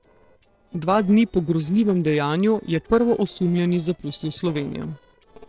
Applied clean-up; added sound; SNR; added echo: neural separator model SepFormer DNS4.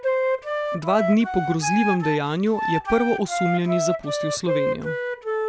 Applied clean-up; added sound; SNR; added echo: none; Wind instrument, woodwind instrument; 1 dB; none.